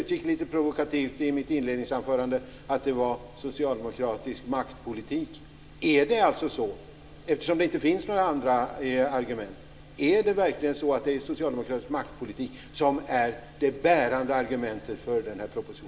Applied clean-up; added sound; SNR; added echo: none; none; none; reverberation time 2.3 s.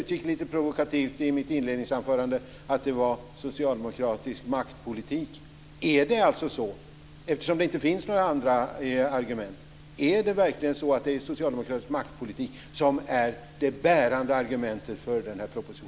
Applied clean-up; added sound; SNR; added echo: none; none; none; none.